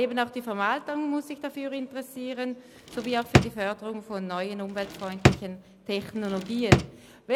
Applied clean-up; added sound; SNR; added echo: none; Drawer open or close; -4 dB; none.